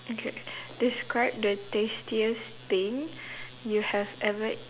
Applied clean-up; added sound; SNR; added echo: none; none; none; none.